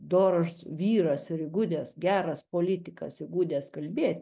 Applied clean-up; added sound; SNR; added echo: none; none; none; none.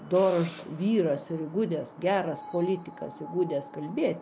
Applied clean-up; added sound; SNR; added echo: none; Screech; 16 dB; none.